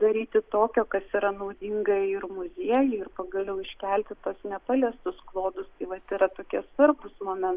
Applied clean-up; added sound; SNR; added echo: none; none; none; none.